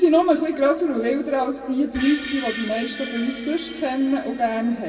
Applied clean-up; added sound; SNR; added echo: none; Screech; 14 dB; reverberation time 2.3 s.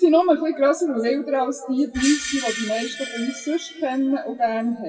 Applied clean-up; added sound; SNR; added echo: classical method WPE with log-MMSE.